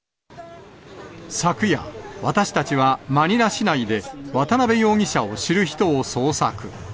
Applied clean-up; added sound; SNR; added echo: none; none; none; none.